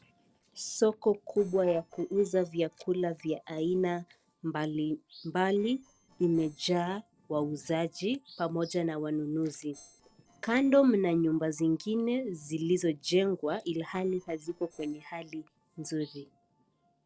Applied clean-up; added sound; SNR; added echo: neural separator model SepFormer DNS4.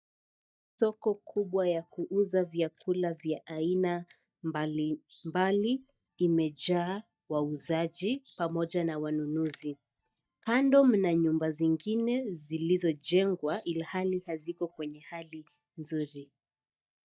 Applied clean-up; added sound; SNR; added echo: neural mask model DeepFilterNet 3.